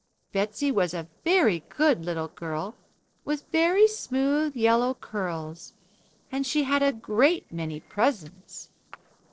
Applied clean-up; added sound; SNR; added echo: neural separator model SepFormer DNS4.